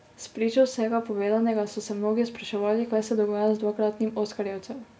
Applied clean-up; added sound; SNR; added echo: none; none; none; none.